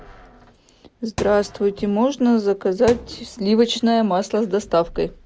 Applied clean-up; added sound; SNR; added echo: none; Thump, thud; 16 dB; none.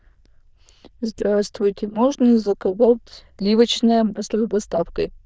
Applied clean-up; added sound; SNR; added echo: neural diffusion model UNIVERSE++.